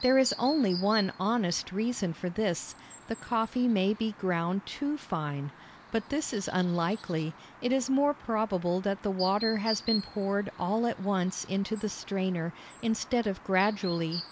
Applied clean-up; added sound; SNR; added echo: none; Chirp, tweet; 14 dB; none.